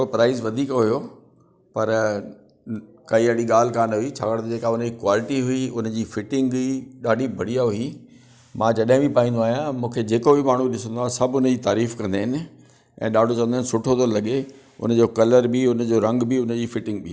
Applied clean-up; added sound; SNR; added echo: none; none; none; none.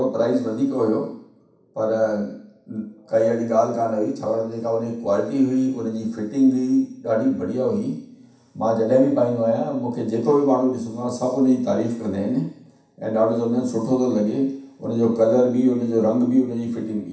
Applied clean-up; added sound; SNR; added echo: none; none; none; reverberation time 0.7 s.